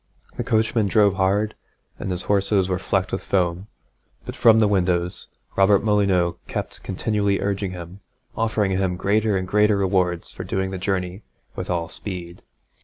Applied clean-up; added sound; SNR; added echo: none; none; none; none.